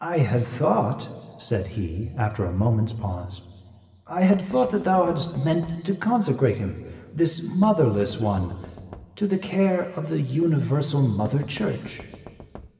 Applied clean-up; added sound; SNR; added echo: none; Knock; 20 dB; reverberation time 2.0 s.